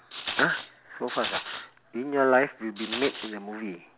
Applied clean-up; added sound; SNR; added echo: none; Rattle; 7 dB; none.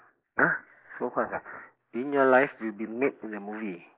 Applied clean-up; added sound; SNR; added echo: neural mask model Resemble Enhance denoiser.